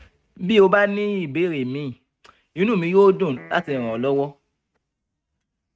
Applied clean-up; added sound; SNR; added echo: neural mask model RNNoise.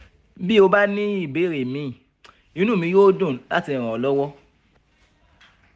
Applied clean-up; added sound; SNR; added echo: none; none; none; none.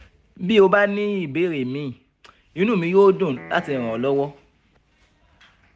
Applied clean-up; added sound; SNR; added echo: none; Piano; 19 dB; none.